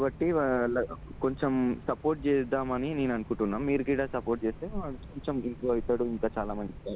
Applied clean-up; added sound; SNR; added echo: none; Cricket; 13 dB; none.